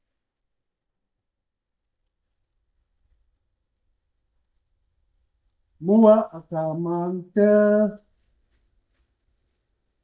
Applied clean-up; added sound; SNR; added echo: neural mask model DeepFilterNet 3.